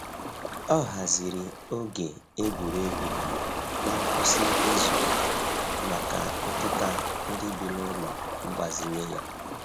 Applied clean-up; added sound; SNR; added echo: none; Ocean; -3 dB; none.